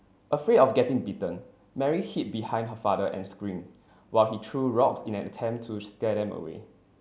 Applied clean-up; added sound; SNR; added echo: none; none; none; none.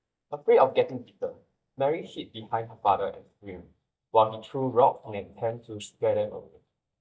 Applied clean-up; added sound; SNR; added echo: neural mask model DeepFilterNet 3.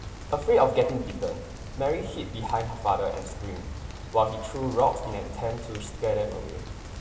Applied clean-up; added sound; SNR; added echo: none; Rain; 10 dB; reverberation time 1.8 s.